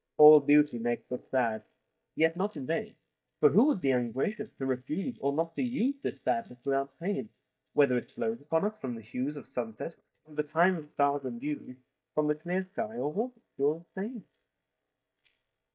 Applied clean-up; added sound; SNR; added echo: neural mask model DeepFilterNet 3.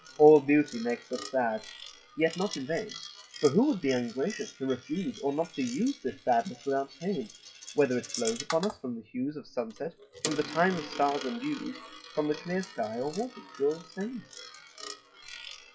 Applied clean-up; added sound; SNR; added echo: classical method WPE with log-MMSE.